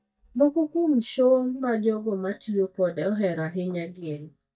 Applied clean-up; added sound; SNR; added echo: neural mask model DeepFilterNet 3.